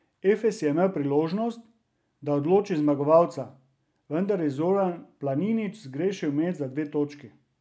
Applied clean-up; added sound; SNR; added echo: none; none; none; none.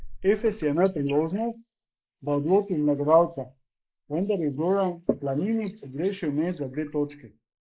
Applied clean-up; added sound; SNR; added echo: neural mask model Resemble Enhance denoiser.